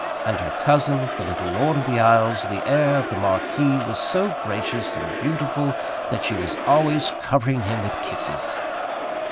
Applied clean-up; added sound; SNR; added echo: none; Crowd; 4 dB; none.